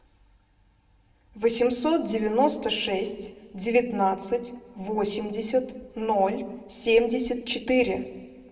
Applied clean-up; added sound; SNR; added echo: none; none; none; reverberation time 1.0 s.